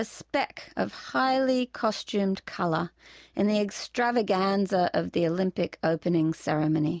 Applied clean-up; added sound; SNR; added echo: none; none; none; none.